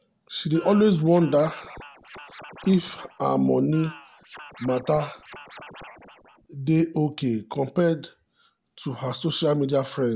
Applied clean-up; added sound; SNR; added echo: none; Scratching (performance technique); 19 dB; none.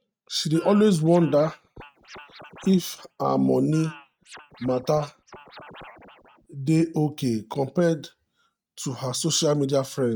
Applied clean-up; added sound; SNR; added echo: neural mask model RNNoise.